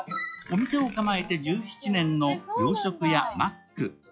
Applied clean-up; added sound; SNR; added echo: classical method log-MMSE.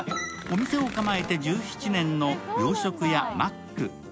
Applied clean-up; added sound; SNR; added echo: none; Tearing; 13 dB; none.